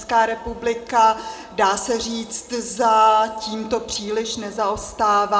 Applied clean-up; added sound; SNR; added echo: none; none; none; reverberation time 1.4 s.